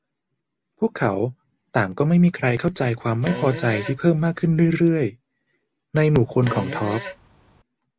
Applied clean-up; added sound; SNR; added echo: none; Fart; 11 dB; none.